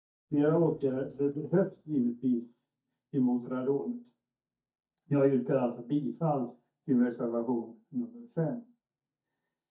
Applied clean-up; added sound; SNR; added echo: neural mask model DeepFilterNet 3.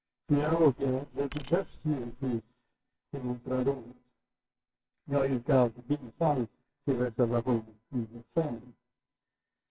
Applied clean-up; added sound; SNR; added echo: neural separator model SepFormer WHAMR!.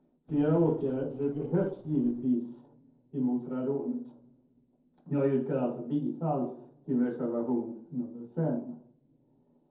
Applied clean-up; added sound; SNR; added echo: neural separator model SepFormer DNS4.